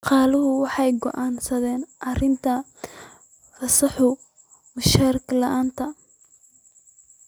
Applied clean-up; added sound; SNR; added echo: none; none; none; none.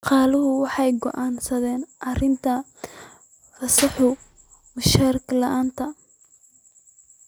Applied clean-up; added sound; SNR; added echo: none; Clapping / Drum kit; 14 dB; none.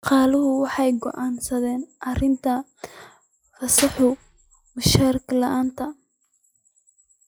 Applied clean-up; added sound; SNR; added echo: classical method log-MMSE.